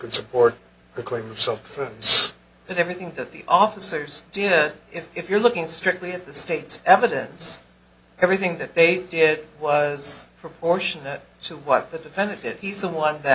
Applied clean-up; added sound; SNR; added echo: none; none; none; none.